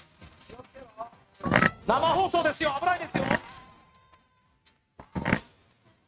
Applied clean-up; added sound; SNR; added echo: neural mask model RNNoise.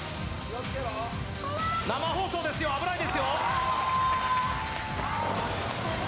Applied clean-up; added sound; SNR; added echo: none; none; none; none.